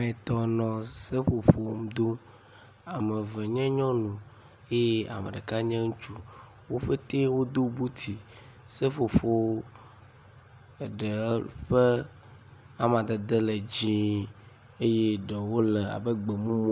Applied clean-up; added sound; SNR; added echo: none; none; none; none.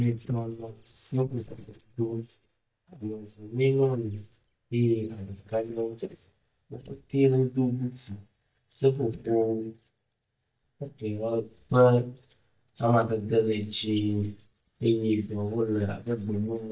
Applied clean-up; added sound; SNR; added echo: neural mask model DeepFilterNet 3.